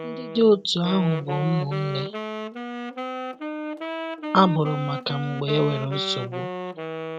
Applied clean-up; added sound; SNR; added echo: none; Wind instrument, woodwind instrument; 7 dB; none.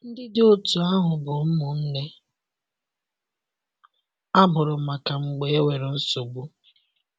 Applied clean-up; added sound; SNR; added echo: none; none; none; none.